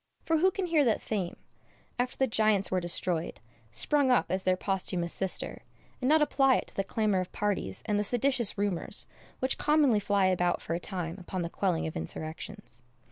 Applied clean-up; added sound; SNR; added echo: none; none; none; none.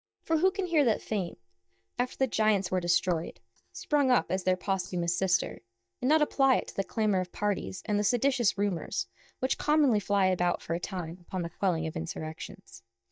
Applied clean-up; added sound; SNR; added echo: neural mask model DeepFilterNet 3.